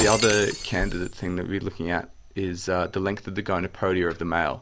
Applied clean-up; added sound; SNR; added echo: none; Shatter; 10 dB; none.